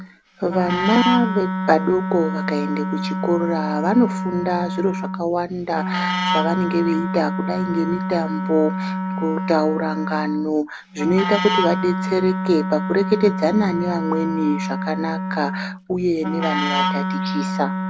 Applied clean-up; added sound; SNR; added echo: none; Wind instrument, woodwind instrument; 2 dB; none.